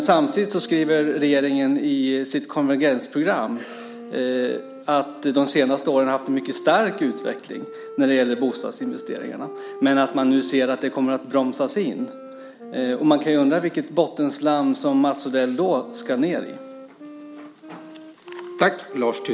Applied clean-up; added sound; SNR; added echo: none; Wind instrument, woodwind instrument; 17 dB; none.